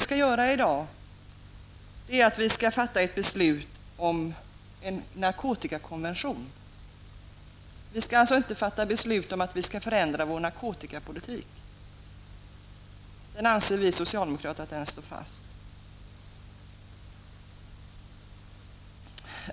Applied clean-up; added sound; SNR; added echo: none; none; none; none.